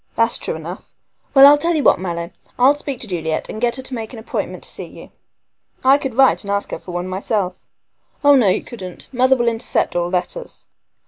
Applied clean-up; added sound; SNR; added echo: none; none; none; none.